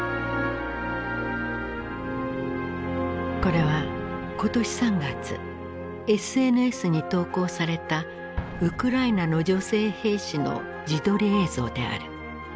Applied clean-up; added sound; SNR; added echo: none; Explosion; 18 dB; none.